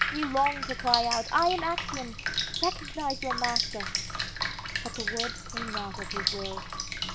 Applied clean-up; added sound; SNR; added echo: none; Drip; 1 dB; none.